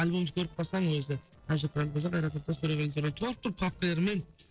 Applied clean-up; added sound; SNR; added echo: neural separator model SepFormer DNS4.